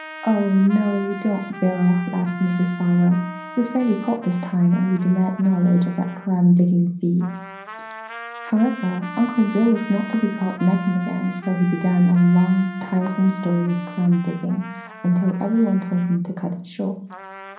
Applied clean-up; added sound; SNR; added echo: none; Trumpet; 16 dB; reverberation time 0.6 s.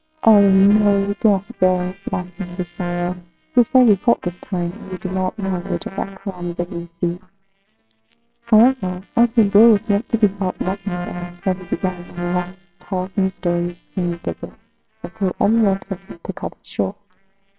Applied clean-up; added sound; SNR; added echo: neural separator model SepFormer WHAMR!.